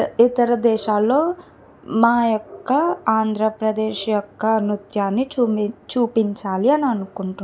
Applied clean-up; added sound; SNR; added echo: none; none; none; none.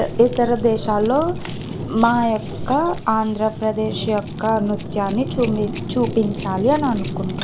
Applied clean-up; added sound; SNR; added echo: none; Keys jangling + Fire; 8 dB; none.